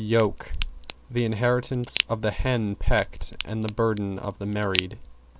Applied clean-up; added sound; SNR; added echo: none; Crack; 11 dB; none.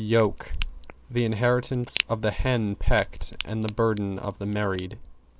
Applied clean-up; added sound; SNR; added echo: neural mask model Resemble Enhance denoiser.